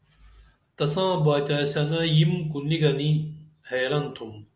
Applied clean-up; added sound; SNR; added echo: none; none; none; none.